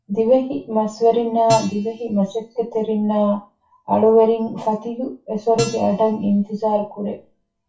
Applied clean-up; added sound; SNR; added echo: classical method WPE with log-MMSE.